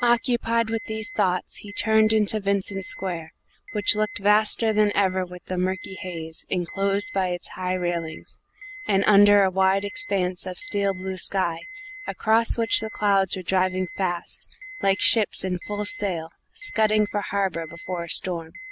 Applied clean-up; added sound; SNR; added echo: none; Alarm; 17 dB; none.